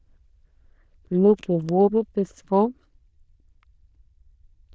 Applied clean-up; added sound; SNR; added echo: neural diffusion model UNIVERSE++.